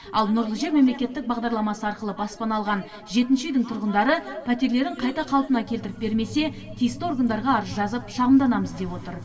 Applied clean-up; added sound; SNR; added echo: none; none; none; reverberation time 2.0 s.